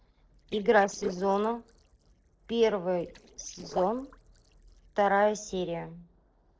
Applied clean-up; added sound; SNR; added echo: neural separator model SepFormer DNS4.